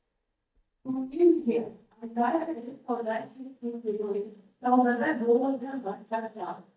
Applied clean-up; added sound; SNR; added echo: neural mask model DeepFilterNet 3.